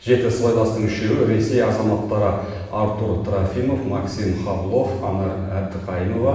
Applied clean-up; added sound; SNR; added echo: none; none; none; reverberation time 1.1 s.